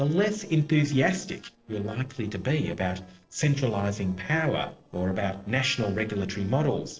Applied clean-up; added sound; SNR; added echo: neural separator model SepFormer DNS4.